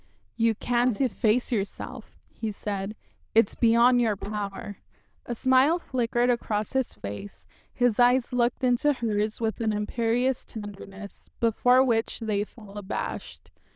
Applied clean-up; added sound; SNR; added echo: neural diffusion model UNIVERSE++.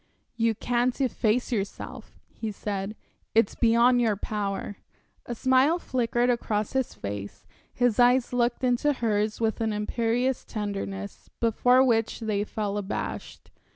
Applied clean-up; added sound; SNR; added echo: none; none; none; none.